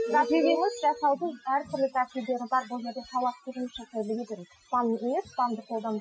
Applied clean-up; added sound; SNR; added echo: classical method Wiener filter.